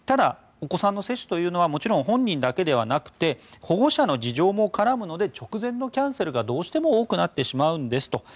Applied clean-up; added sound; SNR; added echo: none; none; none; none.